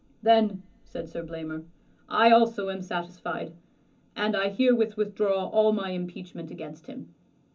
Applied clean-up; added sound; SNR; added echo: none; none; none; reverberation time 0.3 s.